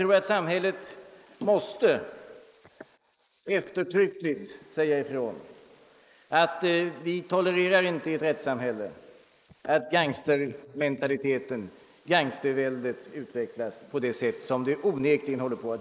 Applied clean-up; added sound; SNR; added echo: neural mask model Resemble Enhance denoiser.